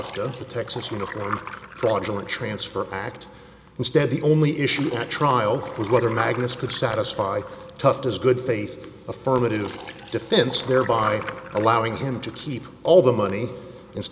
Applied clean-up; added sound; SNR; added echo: none; Liquid; 17 dB; none.